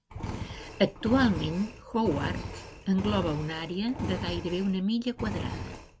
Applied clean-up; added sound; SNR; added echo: none; Engine; 7 dB; none.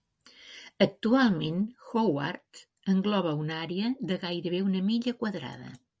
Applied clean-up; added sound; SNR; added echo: none; none; none; none.